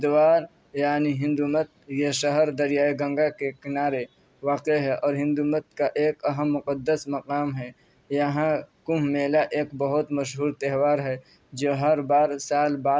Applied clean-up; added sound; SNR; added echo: none; none; none; none.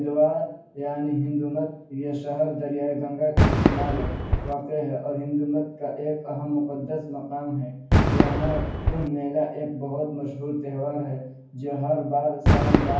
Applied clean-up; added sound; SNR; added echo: none; Fireworks; 0 dB; reverberation time 0.9 s.